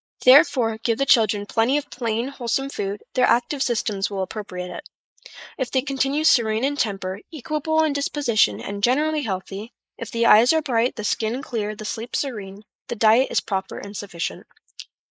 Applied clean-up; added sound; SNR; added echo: neural mask model Resemble Enhance denoiser.